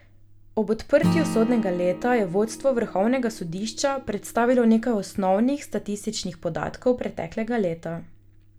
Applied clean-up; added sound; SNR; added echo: none; Acoustic guitar / Strum; 11 dB; none.